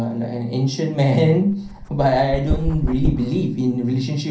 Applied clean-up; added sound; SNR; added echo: none; Dog; 7 dB; reverberation time 0.3 s.